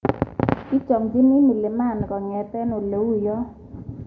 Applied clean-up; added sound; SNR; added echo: none; none; none; reverberation time 1.9 s.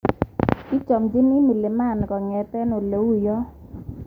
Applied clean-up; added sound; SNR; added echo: none; none; none; none.